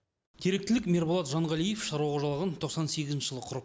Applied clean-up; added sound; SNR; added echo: none; none; none; none.